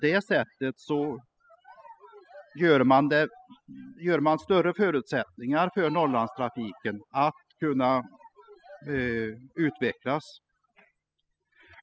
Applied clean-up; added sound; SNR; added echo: classical method spectral subtraction.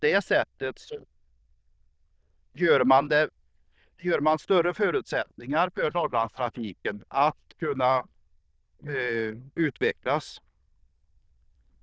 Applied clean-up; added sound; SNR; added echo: neural diffusion model UNIVERSE++.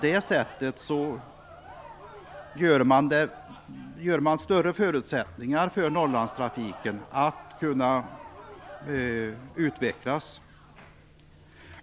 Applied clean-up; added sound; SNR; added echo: none; Crowd; 19 dB; none.